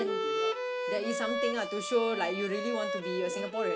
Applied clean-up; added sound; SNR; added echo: none; Bowed string instrument; 0 dB; none.